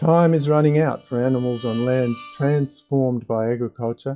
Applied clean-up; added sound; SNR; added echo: classical method WPE with log-MMSE.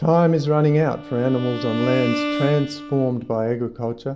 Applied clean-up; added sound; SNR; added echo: none; Bowed string instrument; 9 dB; reverberation time 0.3 s.